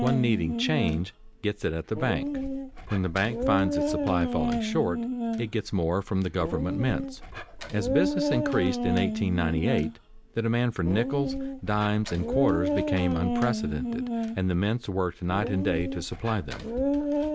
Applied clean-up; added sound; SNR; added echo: none; Dog; 2 dB; none.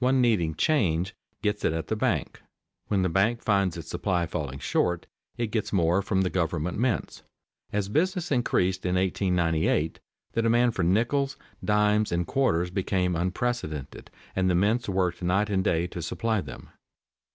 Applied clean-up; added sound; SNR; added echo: none; none; none; none.